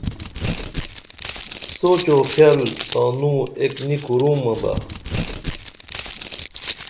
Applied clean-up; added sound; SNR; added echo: none; Crumpling, crinkling; 10 dB; none.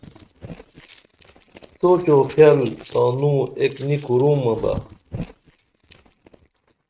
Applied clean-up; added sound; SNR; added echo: neural mask model RNNoise.